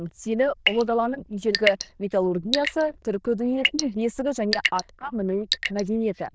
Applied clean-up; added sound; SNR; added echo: neural diffusion model UNIVERSE++.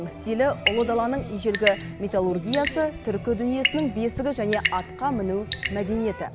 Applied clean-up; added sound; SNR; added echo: none; Drip / Sink (filling or washing) / Water tap, faucet / Water; 6 dB; none.